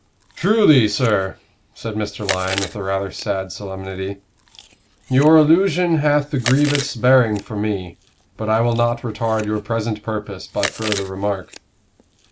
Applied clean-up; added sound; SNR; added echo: none; Chewing, mastication; 14 dB; none.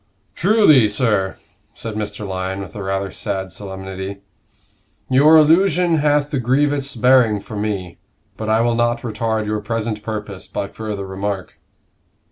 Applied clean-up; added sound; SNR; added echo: none; none; none; none.